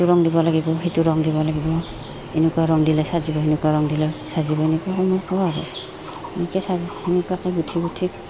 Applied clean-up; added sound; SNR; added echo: none; Engine; 14 dB; none.